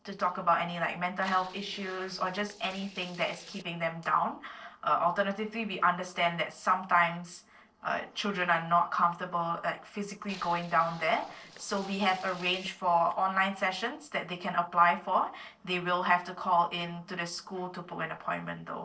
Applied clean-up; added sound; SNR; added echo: neural separator model SepFormer DNS4.